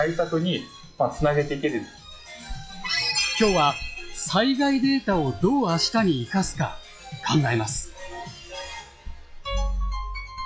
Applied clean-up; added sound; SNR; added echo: classical method log-MMSE.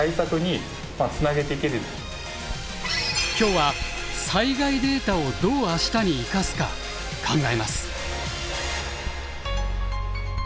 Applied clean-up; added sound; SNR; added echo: none; Crackle; 13 dB; none.